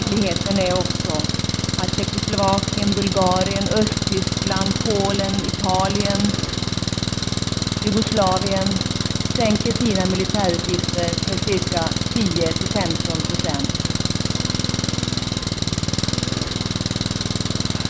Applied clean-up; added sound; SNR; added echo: none; Engine; -2 dB; none.